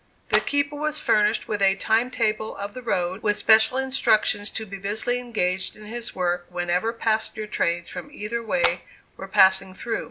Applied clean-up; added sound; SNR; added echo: none; Clapping; 4 dB; none.